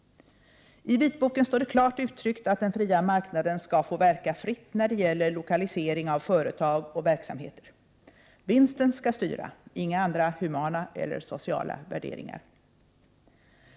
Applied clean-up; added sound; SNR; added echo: none; none; none; none.